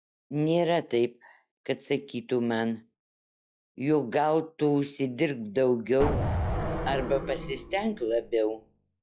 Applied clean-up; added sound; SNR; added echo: classical method log-MMSE.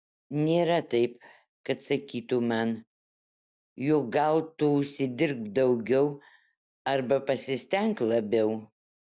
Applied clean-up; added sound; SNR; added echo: none; none; none; none.